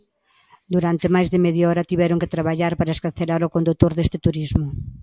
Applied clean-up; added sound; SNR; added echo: none; none; none; none.